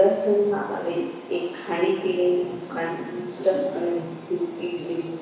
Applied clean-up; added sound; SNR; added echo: none; none; none; reverberation time 1.1 s.